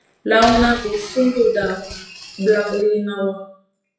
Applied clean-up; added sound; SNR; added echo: classical method WPE with log-MMSE.